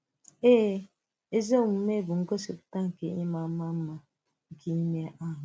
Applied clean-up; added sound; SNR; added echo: none; none; none; none.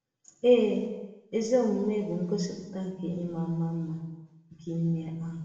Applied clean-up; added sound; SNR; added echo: none; none; none; reverberation time 1.0 s.